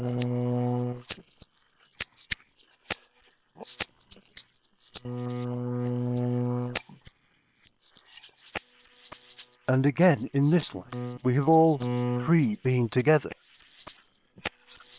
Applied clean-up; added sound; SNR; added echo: neural separator model SepFormer WHAM!.